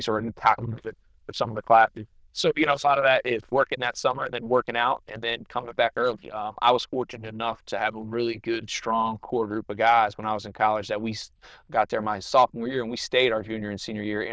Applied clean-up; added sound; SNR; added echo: neural diffusion model UNIVERSE++.